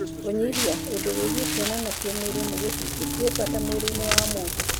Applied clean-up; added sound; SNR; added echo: none; Crackle; -2 dB; none.